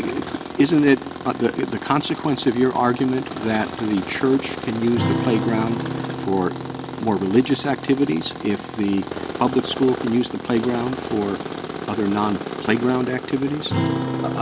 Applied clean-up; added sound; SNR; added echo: none; Acoustic guitar + Tools; 7 dB; none.